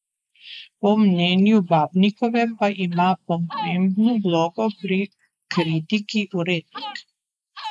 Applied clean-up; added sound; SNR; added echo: neural mask model Resemble Enhance denoiser.